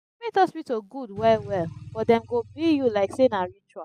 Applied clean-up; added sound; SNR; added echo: classical method spectral subtraction.